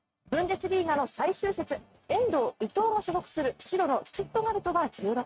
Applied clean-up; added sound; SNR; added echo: neural mask model RNNoise.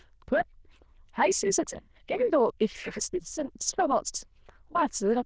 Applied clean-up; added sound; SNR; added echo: neural diffusion model UNIVERSE++.